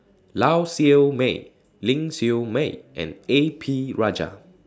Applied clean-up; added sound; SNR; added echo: none; none; none; none.